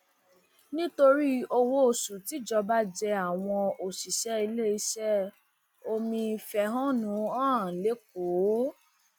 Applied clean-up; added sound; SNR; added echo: none; none; none; none.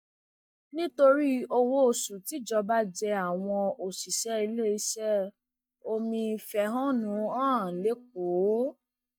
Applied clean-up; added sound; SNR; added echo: neural mask model DeepFilterNet 3.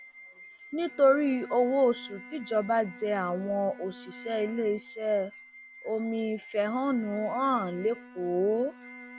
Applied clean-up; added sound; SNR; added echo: none; Bowed string instrument + Wind instrument, woodwind instrument; 18 dB; none.